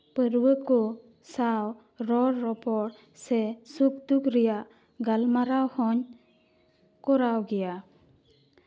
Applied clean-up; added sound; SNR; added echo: none; none; none; none.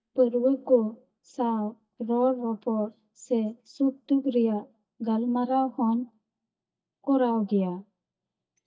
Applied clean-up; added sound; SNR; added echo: neural mask model DeepFilterNet 3.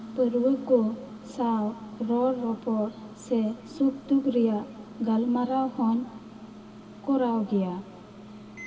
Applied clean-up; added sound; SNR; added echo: none; Microwave oven; 17 dB; reverberation time 2.4 s.